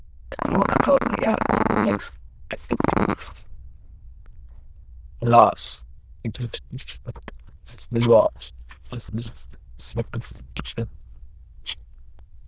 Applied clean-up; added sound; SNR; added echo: neural diffusion model UNIVERSE++.